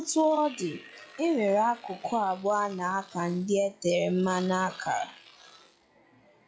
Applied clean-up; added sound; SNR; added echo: classical method log-MMSE.